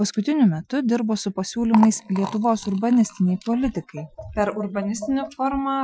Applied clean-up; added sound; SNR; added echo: classical method Wiener filter.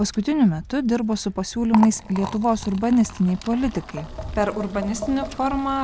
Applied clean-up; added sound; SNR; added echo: none; Liquid + Tap; 12 dB; none.